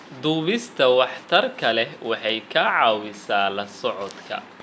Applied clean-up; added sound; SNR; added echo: none; none; none; none.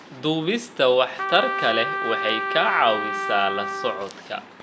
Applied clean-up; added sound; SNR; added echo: none; Trumpet; 4 dB; none.